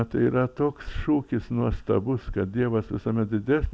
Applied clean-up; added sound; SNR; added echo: none; none; none; none.